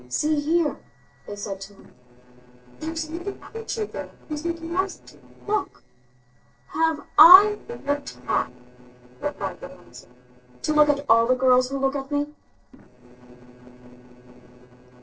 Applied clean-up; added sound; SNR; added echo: neural separator model SepFormer DNS4.